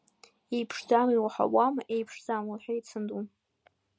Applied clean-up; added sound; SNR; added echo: none; none; none; none.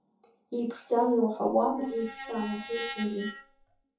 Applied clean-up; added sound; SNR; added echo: classical method WPE with log-MMSE.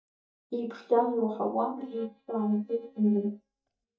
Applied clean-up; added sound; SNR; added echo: neural mask model DeepFilterNet 3.